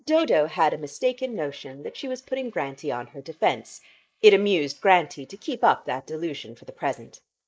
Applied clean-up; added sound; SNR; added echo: neural mask model Resemble Enhance denoiser.